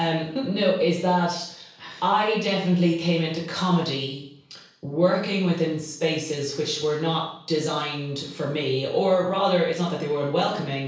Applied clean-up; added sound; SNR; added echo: none; none; none; reverberation time 0.7 s.